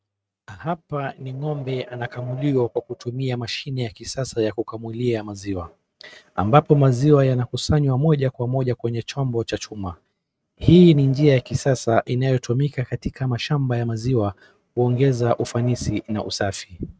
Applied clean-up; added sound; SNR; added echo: neural mask model RNNoise.